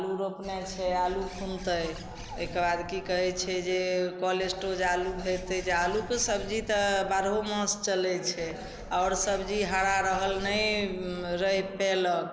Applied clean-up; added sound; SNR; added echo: none; Bird; 15 dB; none.